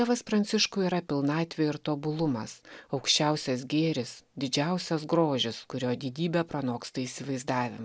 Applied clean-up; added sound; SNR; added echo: none; none; none; none.